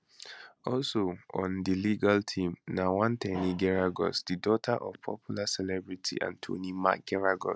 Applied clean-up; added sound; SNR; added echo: none; none; none; none.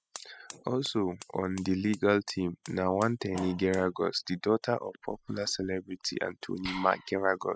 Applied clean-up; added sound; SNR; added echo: classical method spectral subtraction.